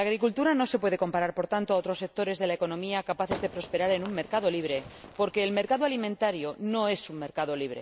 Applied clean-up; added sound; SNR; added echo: none; Fireworks; 14 dB; none.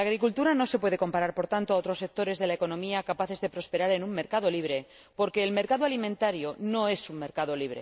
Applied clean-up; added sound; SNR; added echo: none; none; none; none.